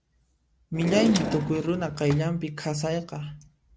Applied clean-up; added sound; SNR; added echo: none; Drawer open or close; 6 dB; none.